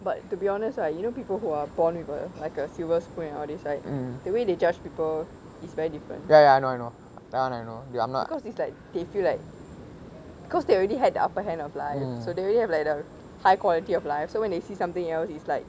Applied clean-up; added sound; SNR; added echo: none; none; none; none.